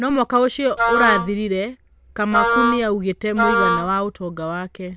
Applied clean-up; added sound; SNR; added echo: none; Wind instrument, woodwind instrument; -1 dB; none.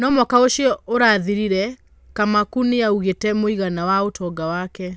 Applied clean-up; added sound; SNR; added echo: none; none; none; none.